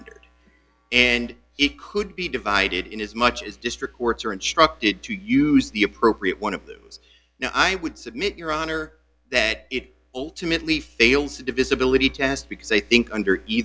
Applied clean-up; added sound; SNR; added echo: none; none; none; none.